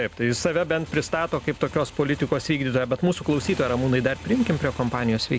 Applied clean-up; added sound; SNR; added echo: none; Motorcycle; 16 dB; none.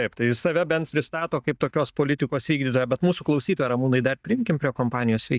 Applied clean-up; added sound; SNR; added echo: neural mask model DeepFilterNet 3.